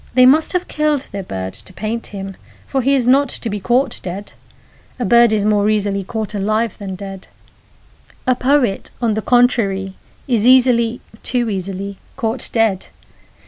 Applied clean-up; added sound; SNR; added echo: none; none; none; none.